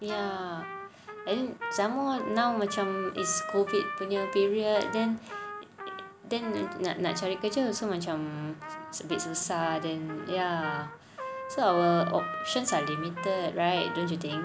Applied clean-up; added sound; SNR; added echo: none; Trumpet; 9 dB; none.